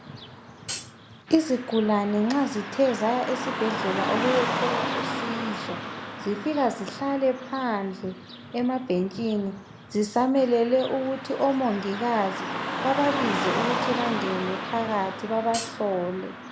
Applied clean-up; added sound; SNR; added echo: none; Hi-hat + Car passing by / Traffic noise, roadway noise; 6 dB; none.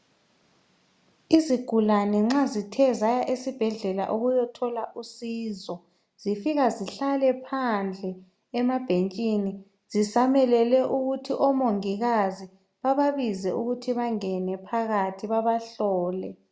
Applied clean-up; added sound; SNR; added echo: none; none; none; none.